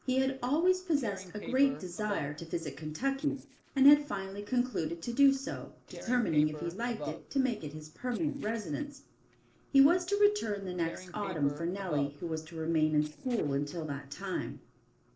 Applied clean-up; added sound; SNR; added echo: neural separator model SepFormer DNS4.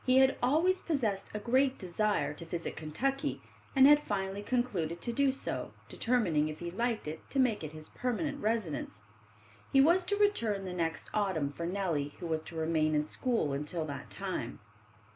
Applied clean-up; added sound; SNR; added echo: none; none; none; none.